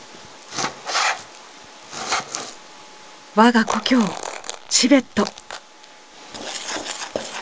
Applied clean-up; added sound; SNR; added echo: none; none; none; none.